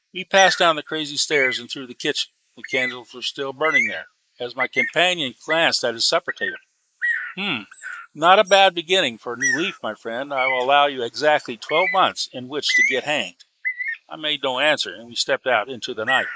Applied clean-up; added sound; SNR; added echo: neural mask model Resemble Enhance denoiser.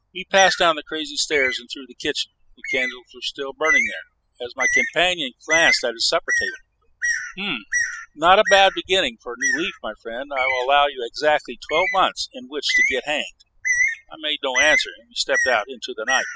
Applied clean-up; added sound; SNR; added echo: classical method spectral subtraction.